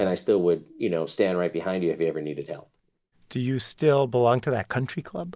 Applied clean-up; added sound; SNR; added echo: none; none; none; none.